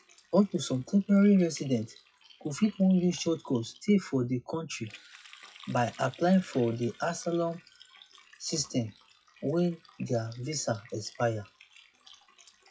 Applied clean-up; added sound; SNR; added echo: classical method WPE with log-MMSE.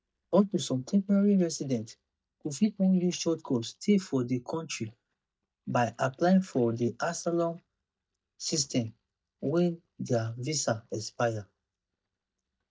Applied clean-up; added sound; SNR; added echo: neural mask model DeepFilterNet 3.